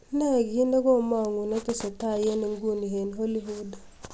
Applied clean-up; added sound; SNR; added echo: none; none; none; none.